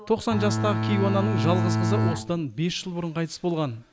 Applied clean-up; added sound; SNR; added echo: none; Bowed string instrument; -2 dB; none.